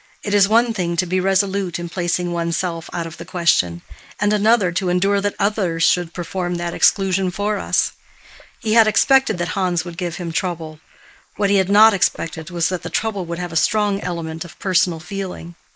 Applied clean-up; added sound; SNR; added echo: neural mask model Resemble Enhance denoiser.